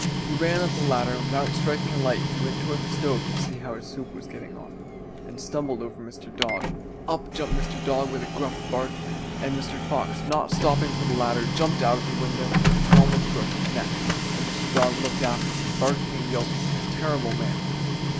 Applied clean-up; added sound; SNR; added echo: none; Printer; -3 dB; none.